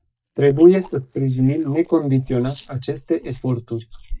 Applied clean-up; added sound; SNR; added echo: neural mask model DeepFilterNet 3.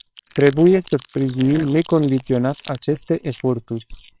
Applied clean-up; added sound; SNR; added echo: neural separator model SepFormer WHAMR!.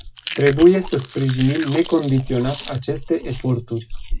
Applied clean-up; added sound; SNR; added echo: none; Chewing, mastication; 11 dB; reverberation time 0.2 s.